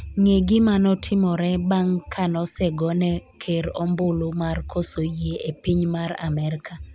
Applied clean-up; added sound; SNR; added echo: none; none; none; none.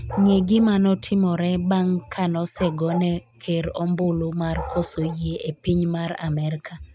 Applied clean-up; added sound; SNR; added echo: neural mask model RNNoise.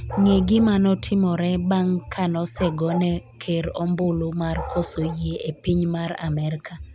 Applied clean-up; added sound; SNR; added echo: none; Piano + Bark; 15 dB; none.